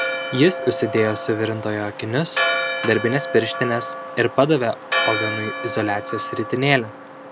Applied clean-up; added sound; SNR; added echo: none; Church bell; 5 dB; none.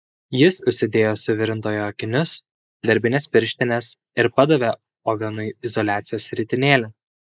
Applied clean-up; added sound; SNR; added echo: neural mask model Resemble Enhance denoiser.